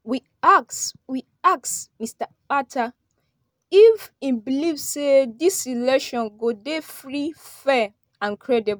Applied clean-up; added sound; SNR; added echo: none; none; none; none.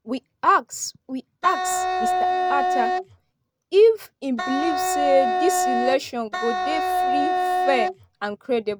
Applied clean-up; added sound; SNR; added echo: none; Wind instrument, woodwind instrument; -1 dB; none.